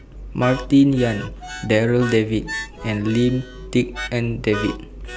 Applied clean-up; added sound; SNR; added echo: none; Harmonica; 14 dB; none.